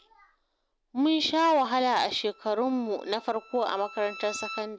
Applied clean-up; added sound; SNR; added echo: none; Bowed string instrument; 18 dB; none.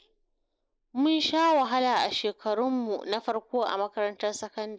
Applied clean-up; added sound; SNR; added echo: neural mask model Resemble Enhance denoiser.